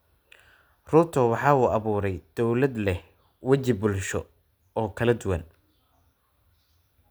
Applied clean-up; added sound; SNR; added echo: none; none; none; none.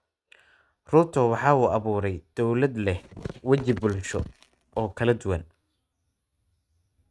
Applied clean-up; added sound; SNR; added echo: neural mask model RNNoise.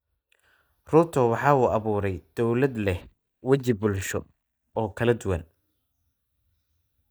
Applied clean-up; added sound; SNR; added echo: neural mask model DeepFilterNet 3.